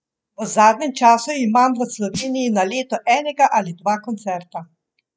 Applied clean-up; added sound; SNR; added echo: neural mask model DeepFilterNet 3.